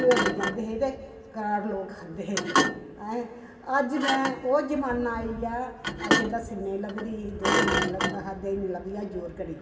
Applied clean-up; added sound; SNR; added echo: none; Thump, thud; 1 dB; reverberation time 1.9 s.